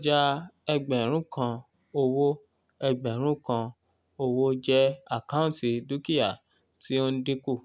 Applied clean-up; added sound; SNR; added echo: none; none; none; none.